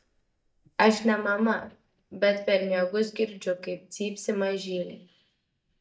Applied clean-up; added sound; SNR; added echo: neural mask model DeepFilterNet 3.